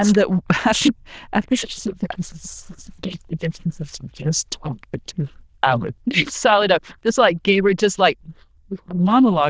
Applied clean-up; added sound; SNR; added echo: neural diffusion model UNIVERSE++.